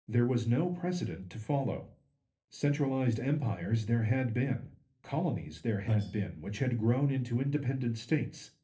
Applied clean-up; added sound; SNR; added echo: neural separator model SepFormer DNS4.